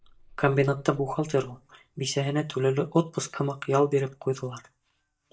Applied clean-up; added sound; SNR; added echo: neural mask model DeepFilterNet 3.